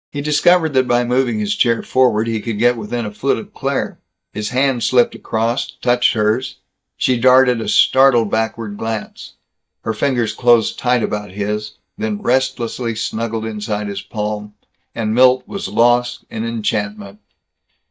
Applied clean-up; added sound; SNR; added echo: neural mask model DeepFilterNet 3.